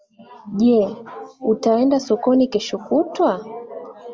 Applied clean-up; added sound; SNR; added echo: none; none; none; none.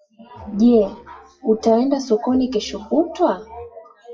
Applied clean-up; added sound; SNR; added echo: classical method WPE with log-MMSE.